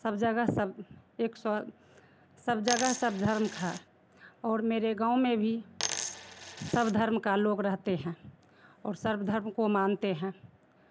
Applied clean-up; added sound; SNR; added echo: none; Coin (dropping); 7 dB; none.